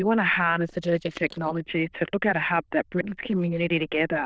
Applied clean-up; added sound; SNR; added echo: neural diffusion model UNIVERSE++.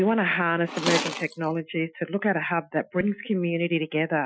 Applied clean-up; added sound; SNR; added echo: classical method Wiener filter.